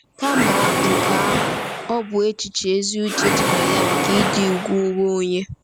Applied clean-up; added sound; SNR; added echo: none; Mechanisms; 0 dB; none.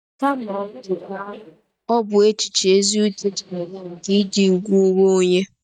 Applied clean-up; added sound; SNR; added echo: neural mask model DeepFilterNet 3.